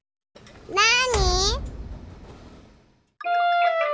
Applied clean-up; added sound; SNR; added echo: none; Door; 6 dB; none.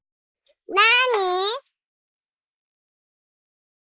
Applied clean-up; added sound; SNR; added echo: neural mask model Resemble Enhance denoiser.